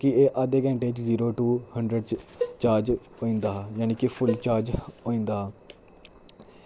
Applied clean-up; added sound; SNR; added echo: none; Cowbell; 10 dB; none.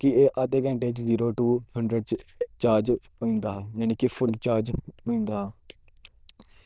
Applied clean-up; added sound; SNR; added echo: neural diffusion model UNIVERSE++.